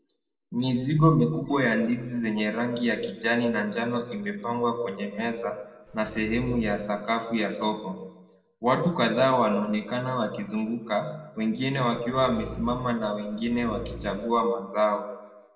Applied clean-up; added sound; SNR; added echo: none; Dog; 13 dB; reverberation time 0.8 s.